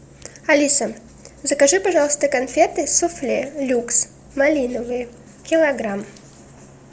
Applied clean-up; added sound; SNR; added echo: none; none; none; none.